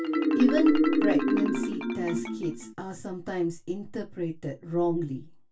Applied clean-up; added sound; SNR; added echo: none; Marimba, xylophone; -1 dB; reverberation time 0.2 s.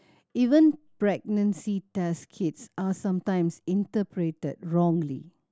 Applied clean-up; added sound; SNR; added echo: none; none; none; none.